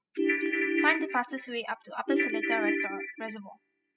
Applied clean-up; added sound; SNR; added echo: classical method spectral subtraction.